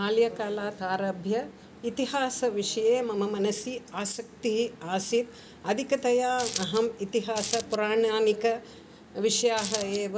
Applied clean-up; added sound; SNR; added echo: none; Coin (dropping); 6 dB; none.